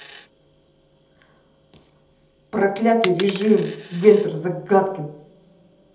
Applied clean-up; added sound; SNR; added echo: none; Coin (dropping); 18 dB; reverberation time 1.2 s.